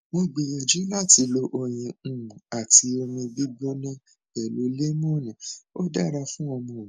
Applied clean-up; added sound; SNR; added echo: neural mask model Resemble Enhance denoiser.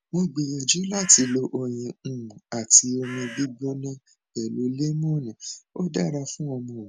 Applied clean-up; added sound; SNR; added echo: none; Bird; 14 dB; none.